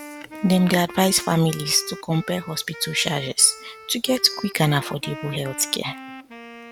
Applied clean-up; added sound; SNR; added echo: none; Wind instrument, woodwind instrument; 16 dB; none.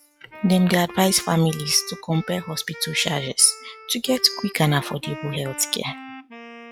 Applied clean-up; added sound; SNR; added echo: classical method log-MMSE.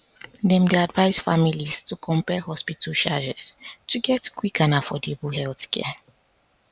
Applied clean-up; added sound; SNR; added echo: none; none; none; none.